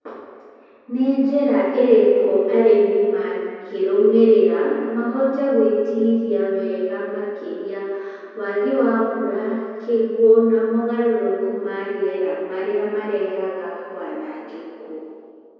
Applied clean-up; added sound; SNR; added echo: none; none; none; reverberation time 2.2 s.